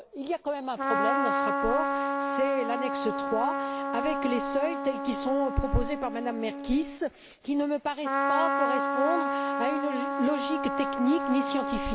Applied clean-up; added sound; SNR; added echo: none; Trumpet; 0 dB; none.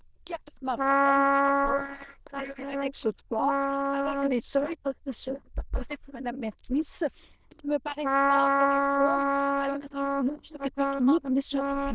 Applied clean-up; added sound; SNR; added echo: neural diffusion model UNIVERSE++.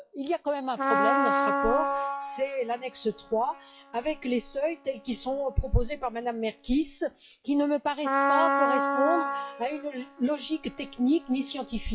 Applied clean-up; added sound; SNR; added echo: classical method log-MMSE.